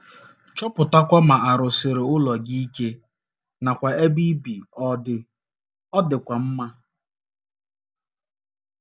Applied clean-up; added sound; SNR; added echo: none; none; none; none.